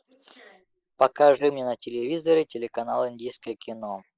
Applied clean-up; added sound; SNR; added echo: neural mask model Resemble Enhance denoiser.